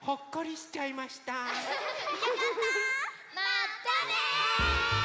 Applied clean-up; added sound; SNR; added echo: none; none; none; none.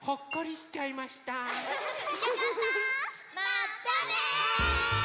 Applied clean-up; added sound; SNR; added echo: none; Chink, clink; 16 dB; none.